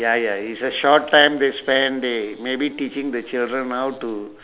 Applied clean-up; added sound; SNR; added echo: none; none; none; none.